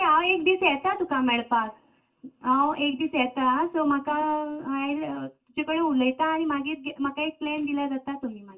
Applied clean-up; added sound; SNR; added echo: none; none; none; reverberation time 0.2 s.